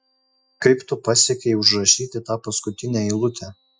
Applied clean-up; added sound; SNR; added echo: classical method Wiener filter.